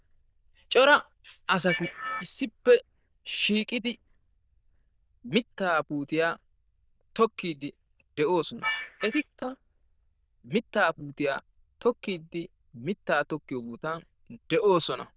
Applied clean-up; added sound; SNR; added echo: neural diffusion model UNIVERSE++.